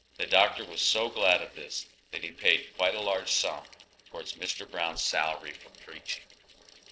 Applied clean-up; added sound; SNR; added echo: neural separator model SepFormer DNS4.